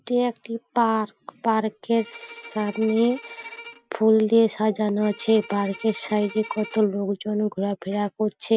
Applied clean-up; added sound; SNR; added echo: none; Bowed string instrument; 19 dB; none.